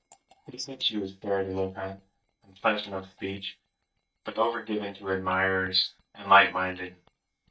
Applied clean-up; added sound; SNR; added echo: neural mask model DeepFilterNet 3.